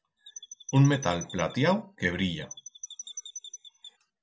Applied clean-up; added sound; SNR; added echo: none; Chirp, tweet; 15 dB; none.